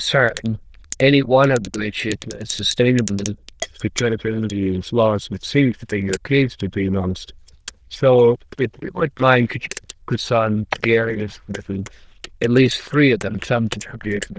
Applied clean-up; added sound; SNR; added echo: neural diffusion model UNIVERSE++.